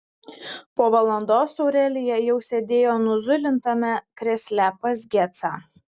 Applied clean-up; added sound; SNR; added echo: none; none; none; none.